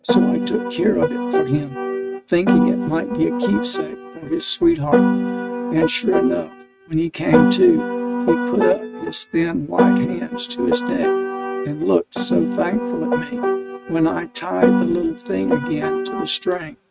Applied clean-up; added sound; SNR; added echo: neural mask model RNNoise.